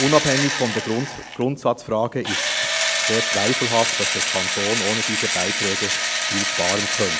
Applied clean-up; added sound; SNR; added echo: none; Engine / Drill; -1 dB; none.